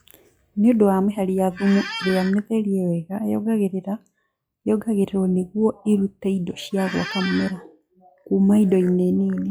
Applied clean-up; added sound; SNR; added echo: classical method log-MMSE.